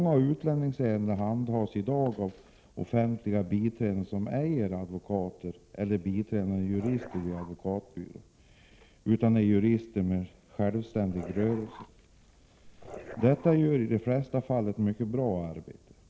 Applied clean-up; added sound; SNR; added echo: none; Dog; 18 dB; none.